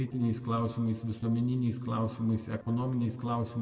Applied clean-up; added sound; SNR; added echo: neural separator model SepFormer DNS4.